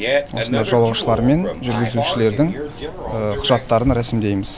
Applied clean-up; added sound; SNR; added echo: none; Fart; 7 dB; none.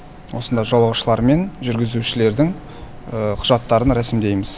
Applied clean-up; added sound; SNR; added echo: none; none; none; none.